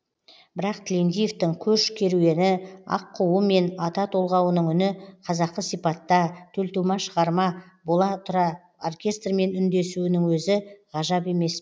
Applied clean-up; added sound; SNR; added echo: none; none; none; none.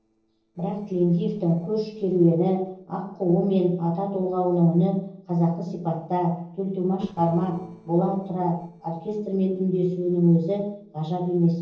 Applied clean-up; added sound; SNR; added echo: neural separator model SepFormer DNS4.